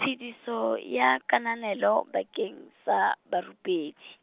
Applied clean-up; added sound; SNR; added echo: none; none; none; none.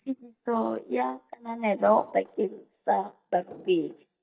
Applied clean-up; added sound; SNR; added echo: neural mask model DeepFilterNet 3.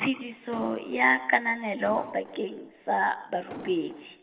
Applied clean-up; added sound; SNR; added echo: none; Explosion; 14 dB; reverberation time 1.7 s.